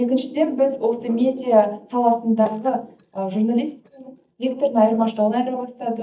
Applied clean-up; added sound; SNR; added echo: neural mask model DeepFilterNet 3.